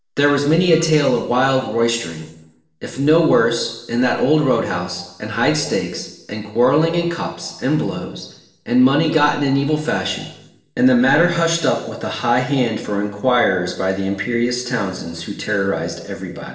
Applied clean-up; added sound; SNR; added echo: neural separator model SepFormer DNS4.